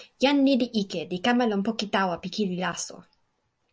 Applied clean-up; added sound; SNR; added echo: none; none; none; none.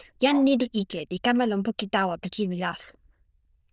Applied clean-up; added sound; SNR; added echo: neural diffusion model UNIVERSE++.